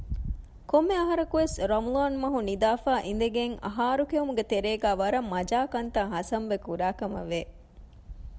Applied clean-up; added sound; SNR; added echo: none; none; none; none.